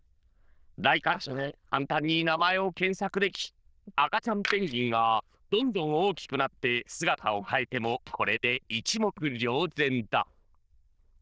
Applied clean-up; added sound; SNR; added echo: neural diffusion model UNIVERSE++.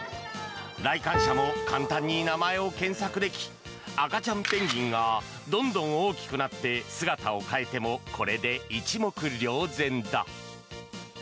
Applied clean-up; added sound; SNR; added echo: none; Piano; 1 dB; none.